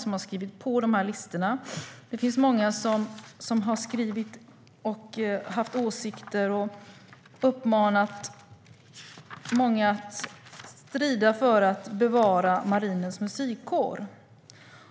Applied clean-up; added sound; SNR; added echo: none; none; none; none.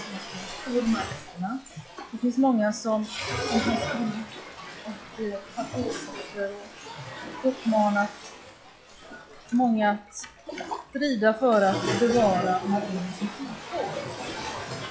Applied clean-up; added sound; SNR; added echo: classical method log-MMSE.